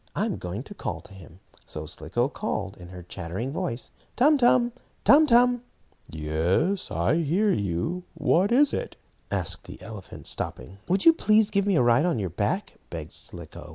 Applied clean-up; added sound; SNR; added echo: none; none; none; none.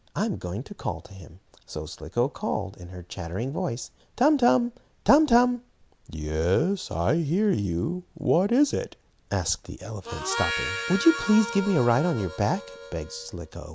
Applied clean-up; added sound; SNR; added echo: none; Harmonica; 8 dB; none.